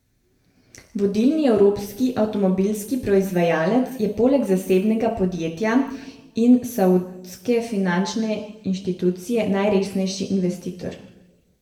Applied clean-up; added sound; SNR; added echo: none; none; none; reverberation time 0.8 s.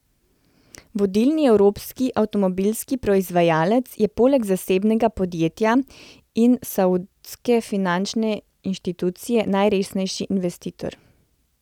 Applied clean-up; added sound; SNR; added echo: none; none; none; none.